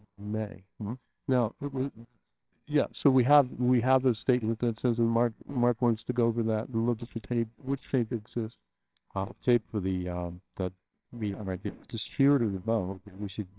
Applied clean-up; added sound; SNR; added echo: neural separator model SepFormer WHAMR!.